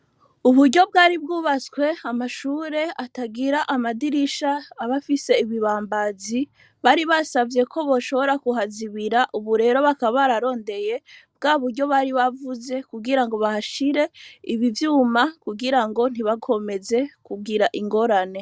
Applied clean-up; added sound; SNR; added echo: none; none; none; none.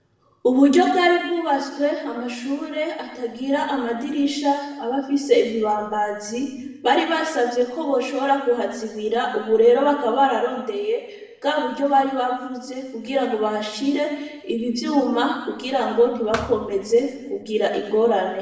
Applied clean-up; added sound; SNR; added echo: none; Thump, thud; 14 dB; reverberation time 1.0 s.